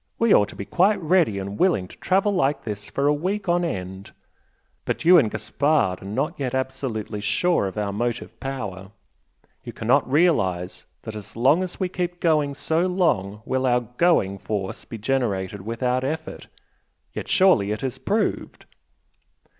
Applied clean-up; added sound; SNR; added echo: none; none; none; none.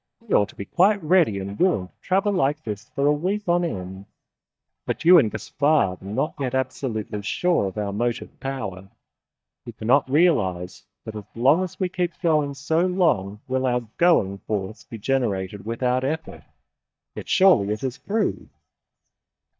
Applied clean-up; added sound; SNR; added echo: neural mask model DeepFilterNet 3.